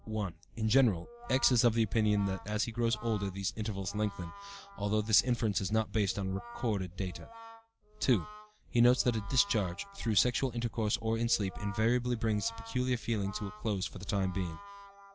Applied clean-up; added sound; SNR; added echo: none; Brass instrument; 20 dB; none.